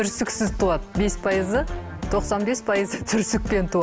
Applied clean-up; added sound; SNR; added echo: none; none; none; none.